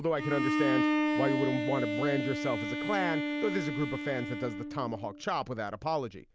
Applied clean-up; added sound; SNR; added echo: none; Bowed string instrument; 0 dB; none.